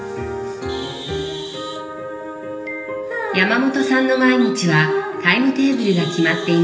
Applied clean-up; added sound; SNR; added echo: none; Bird; 19 dB; reverberation time 1.4 s.